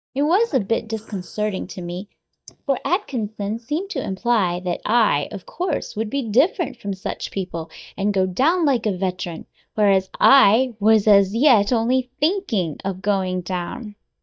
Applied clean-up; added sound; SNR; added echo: neural mask model DeepFilterNet 3.